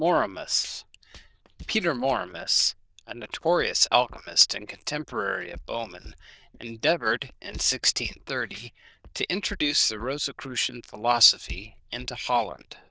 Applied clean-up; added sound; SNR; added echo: neural diffusion model UNIVERSE++.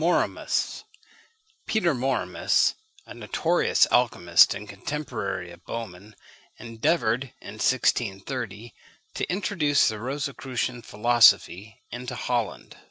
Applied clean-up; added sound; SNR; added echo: none; none; none; none.